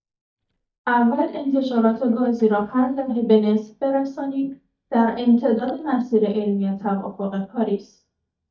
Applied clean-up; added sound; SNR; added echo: neural mask model DeepFilterNet 3.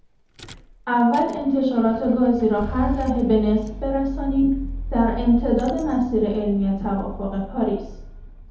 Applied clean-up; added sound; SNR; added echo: none; Rattle / Engine starting / Car; 11 dB; reverberation time 0.8 s.